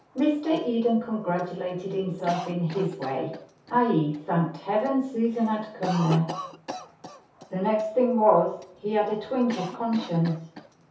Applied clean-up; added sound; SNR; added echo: none; Cough; 15 dB; reverberation time 0.5 s.